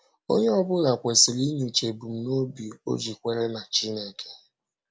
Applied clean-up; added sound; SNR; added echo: none; none; none; none.